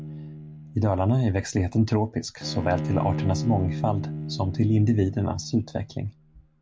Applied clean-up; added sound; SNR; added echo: none; Bowed string instrument; 8 dB; none.